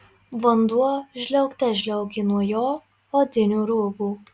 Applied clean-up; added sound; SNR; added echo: none; none; none; none.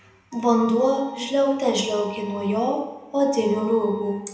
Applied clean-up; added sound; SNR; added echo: none; Wind instrument, woodwind instrument; 18 dB; reverberation time 0.8 s.